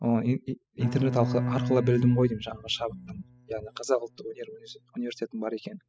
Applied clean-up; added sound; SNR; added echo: classical method spectral subtraction.